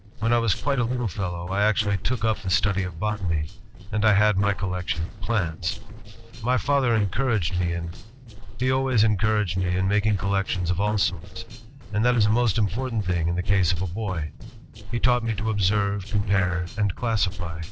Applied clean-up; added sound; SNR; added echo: neural separator model SepFormer DNS4.